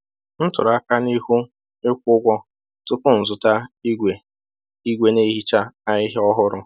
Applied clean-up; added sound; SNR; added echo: none; none; none; none.